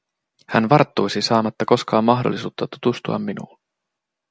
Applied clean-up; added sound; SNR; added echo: none; none; none; none.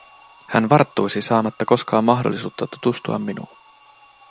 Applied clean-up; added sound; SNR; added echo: none; Alarm; 19 dB; none.